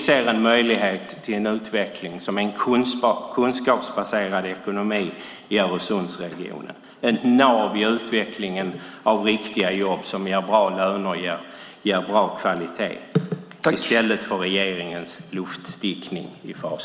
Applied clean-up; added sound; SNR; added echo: none; none; none; none.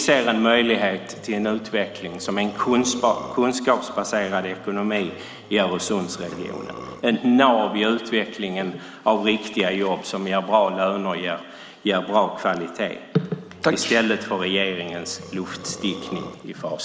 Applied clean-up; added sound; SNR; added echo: none; Burping, eructation; 17 dB; none.